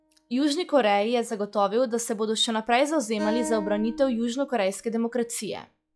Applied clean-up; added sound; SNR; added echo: classical method log-MMSE.